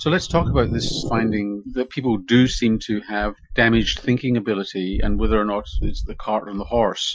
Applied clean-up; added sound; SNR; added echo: classical method Wiener filter.